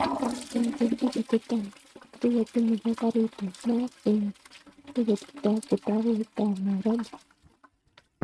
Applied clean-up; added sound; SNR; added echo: neural mask model RNNoise.